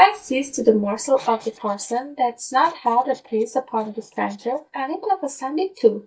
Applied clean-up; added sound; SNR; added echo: neural mask model DeepFilterNet 3.